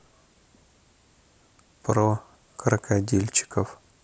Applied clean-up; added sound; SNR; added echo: none; none; none; none.